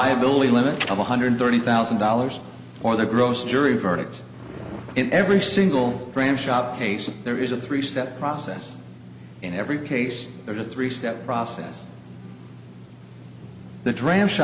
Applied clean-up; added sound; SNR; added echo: none; none; none; none.